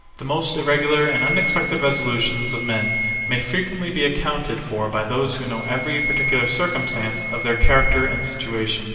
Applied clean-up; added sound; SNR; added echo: none; Wind instrument, woodwind instrument; 5 dB; reverberation time 2.5 s.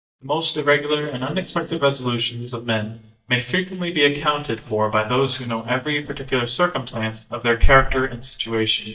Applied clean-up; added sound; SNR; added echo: neural mask model DeepFilterNet 3.